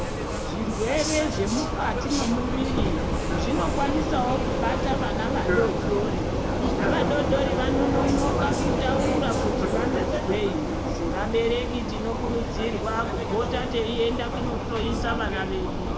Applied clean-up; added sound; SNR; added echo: none; Vehicle; -3 dB; reverberation time 2.1 s.